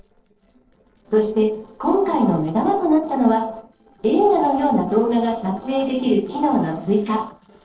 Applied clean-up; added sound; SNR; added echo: neural separator model SepFormer DNS4.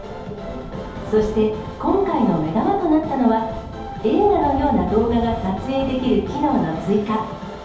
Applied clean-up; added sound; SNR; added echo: none; Thunder; 14 dB; reverberation time 0.8 s.